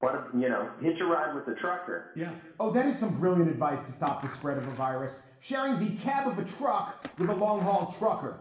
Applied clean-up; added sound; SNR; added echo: none; Skateboard; 17 dB; reverberation time 0.8 s.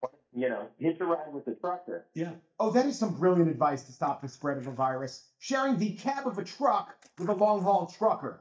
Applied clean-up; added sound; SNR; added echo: neural mask model DeepFilterNet 3.